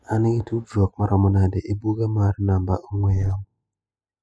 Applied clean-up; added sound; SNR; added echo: classical method spectral subtraction.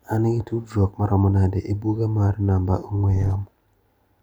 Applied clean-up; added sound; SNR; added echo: none; Buzz; 11 dB; none.